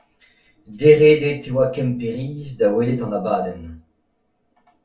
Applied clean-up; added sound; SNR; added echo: none; none; none; reverberation time 0.3 s.